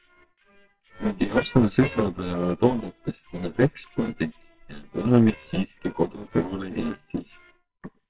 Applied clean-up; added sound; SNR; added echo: neural separator model SepFormer WHAMR!.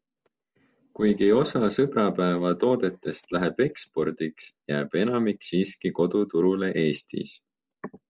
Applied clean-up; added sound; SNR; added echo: none; none; none; none.